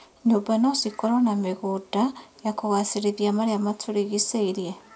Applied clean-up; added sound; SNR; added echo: none; none; none; none.